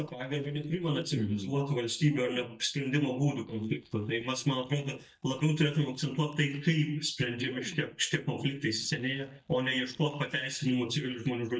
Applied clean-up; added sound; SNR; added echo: neural mask model DeepFilterNet 3.